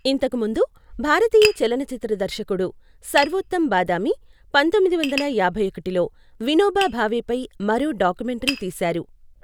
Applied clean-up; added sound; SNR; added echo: none; Tap; 14 dB; none.